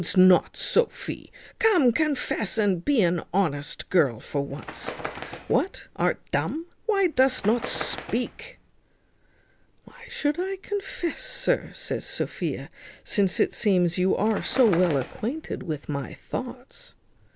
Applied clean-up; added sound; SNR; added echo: none; Bird; 13 dB; none.